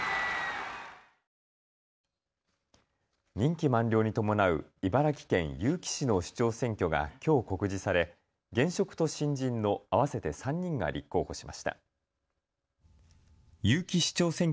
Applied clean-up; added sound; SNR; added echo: none; none; none; none.